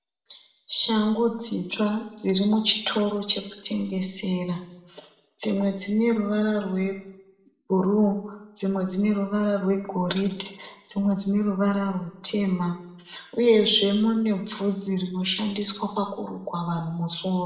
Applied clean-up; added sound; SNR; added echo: none; none; none; reverberation time 0.7 s.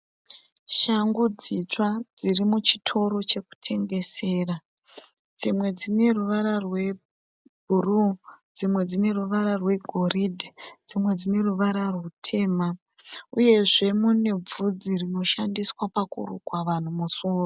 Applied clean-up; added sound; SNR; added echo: none; none; none; none.